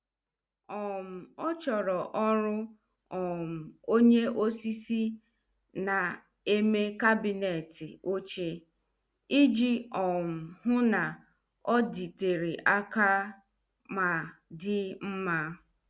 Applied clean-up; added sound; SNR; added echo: none; none; none; none.